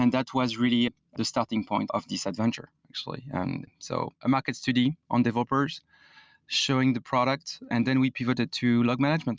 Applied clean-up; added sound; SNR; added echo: none; none; none; none.